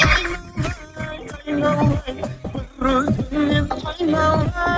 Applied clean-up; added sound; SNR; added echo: neural mask model RNNoise.